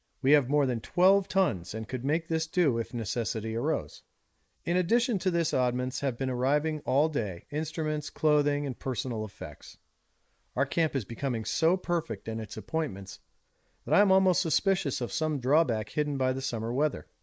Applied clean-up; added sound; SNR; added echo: neural mask model Resemble Enhance denoiser.